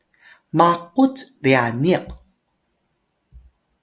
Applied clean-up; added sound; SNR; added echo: none; none; none; none.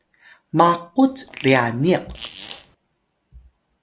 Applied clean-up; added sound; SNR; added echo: none; Fart; 16 dB; none.